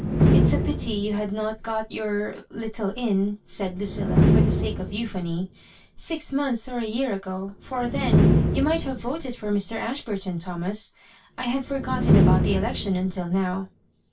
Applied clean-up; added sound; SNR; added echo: none; Slam; -2 dB; reverberation time 0.1 s.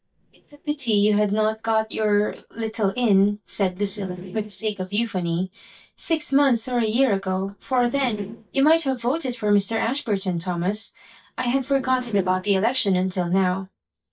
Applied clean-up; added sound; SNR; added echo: neural mask model DeepFilterNet 3.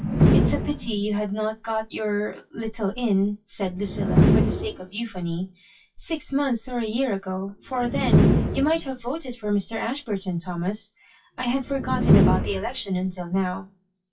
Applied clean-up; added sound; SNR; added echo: classical method WPE with log-MMSE.